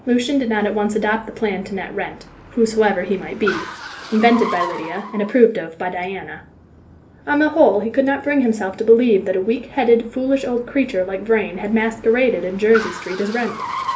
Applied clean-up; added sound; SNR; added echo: none; Car; 14 dB; reverberation time 0.3 s.